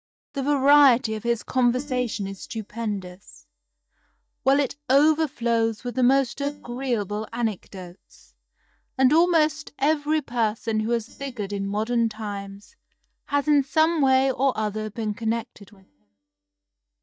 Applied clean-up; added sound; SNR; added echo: neural mask model DeepFilterNet 3.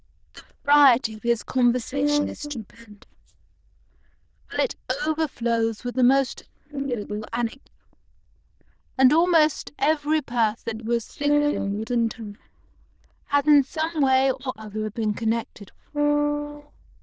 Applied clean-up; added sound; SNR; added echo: neural diffusion model UNIVERSE++.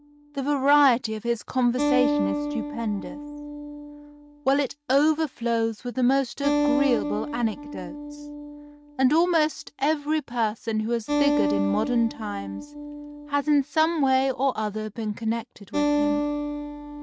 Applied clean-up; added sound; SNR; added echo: neural mask model RNNoise.